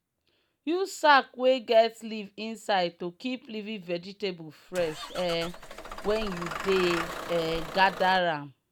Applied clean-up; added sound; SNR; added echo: none; Engine starting / Bus; 9 dB; none.